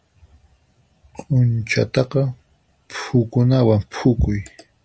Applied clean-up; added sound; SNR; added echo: none; none; none; none.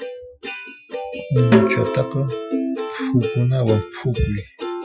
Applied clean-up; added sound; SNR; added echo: classical method Wiener filter.